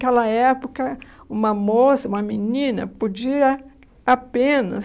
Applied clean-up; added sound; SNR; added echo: none; none; none; none.